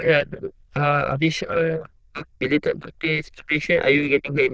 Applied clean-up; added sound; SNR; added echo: neural diffusion model UNIVERSE++.